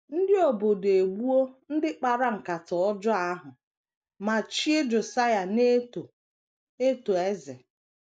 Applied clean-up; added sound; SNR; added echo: none; none; none; none.